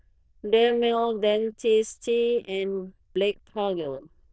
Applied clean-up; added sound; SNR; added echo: neural diffusion model UNIVERSE++.